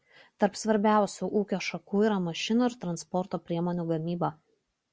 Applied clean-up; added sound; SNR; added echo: none; none; none; none.